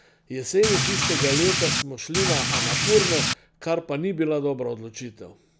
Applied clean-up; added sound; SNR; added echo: none; Rain; -3 dB; none.